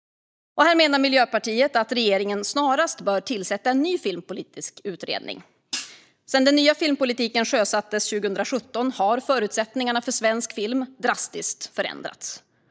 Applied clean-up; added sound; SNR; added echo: neural mask model DeepFilterNet 3.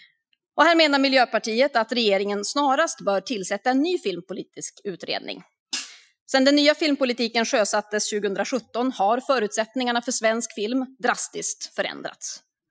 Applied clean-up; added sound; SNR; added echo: classical method Wiener filter.